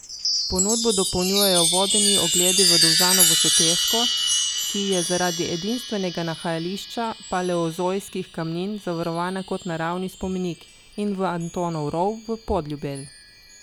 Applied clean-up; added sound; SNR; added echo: none; Chime; -1 dB; none.